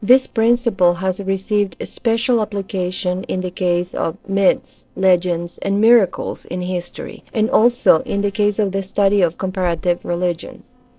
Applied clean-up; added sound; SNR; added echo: neural separator model SepFormer DNS4.